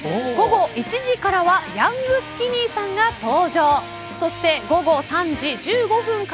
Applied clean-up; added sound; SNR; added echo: none; none; none; none.